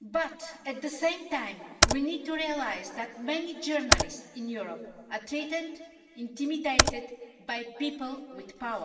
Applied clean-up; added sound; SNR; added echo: none; Computer keyboard; -4 dB; reverberation time 2.3 s.